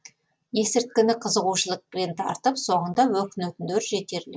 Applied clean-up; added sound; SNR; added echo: none; none; none; none.